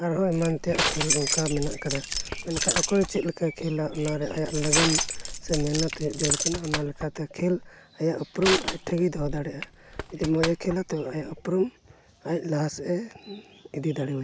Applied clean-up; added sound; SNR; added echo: none; Keys jangling + Crushing; 2 dB; none.